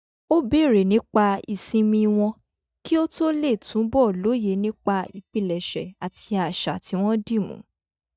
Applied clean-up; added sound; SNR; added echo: neural mask model DeepFilterNet 3.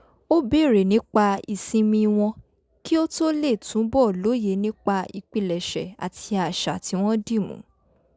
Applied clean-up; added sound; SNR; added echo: none; none; none; none.